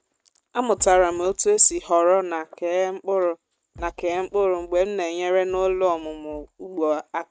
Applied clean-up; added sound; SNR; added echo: neural mask model RNNoise.